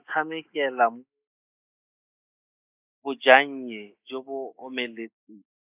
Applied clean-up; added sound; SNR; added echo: neural mask model Resemble Enhance denoiser.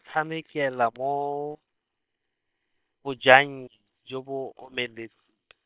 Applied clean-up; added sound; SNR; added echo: neural separator model SepFormer WHAM!.